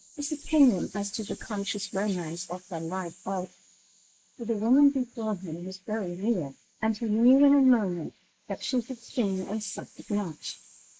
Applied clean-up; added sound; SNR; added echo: neural mask model Resemble Enhance denoiser.